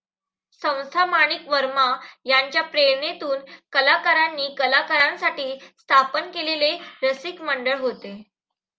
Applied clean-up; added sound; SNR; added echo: none; none; none; none.